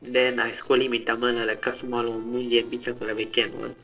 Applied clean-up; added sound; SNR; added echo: neural separator model SepFormer DNS4.